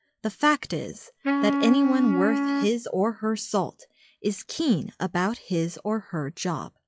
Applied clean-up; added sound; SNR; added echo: classical method log-MMSE.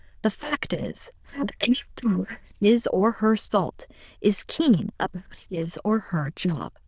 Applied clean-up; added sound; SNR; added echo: neural diffusion model UNIVERSE++.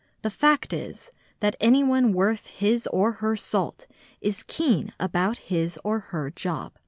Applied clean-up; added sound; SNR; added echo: none; none; none; none.